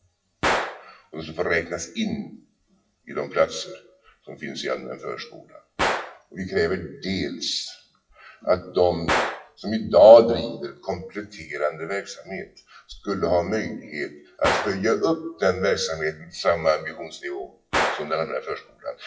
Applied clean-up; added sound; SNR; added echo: classical method WPE with log-MMSE.